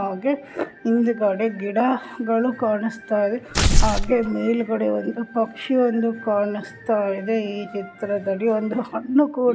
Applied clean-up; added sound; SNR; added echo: none; Tearing; -5 dB; none.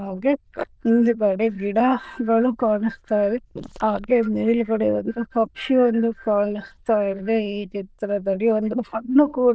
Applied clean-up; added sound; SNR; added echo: neural diffusion model UNIVERSE++.